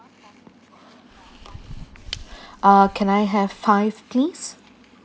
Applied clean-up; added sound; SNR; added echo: none; Shatter / Crushing; 18 dB; none.